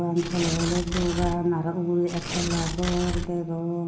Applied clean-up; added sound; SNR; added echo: none; Tearing; 5 dB; reverberation time 0.6 s.